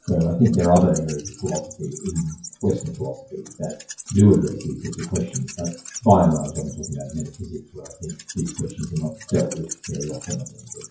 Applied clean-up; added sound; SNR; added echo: classical method WPE with log-MMSE.